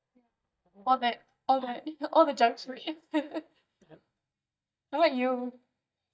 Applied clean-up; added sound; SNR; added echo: neural mask model DeepFilterNet 3.